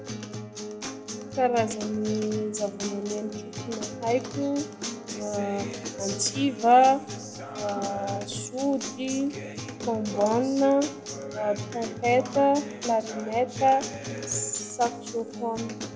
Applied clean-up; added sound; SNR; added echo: none; Acoustic guitar; 9 dB; reverberation time 0.8 s.